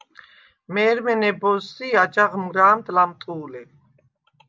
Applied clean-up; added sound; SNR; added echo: none; none; none; none.